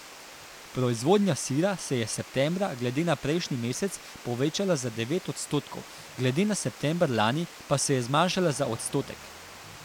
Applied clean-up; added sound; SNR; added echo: none; Water; 18 dB; none.